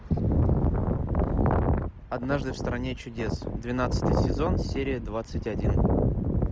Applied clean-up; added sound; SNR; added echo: none; none; none; none.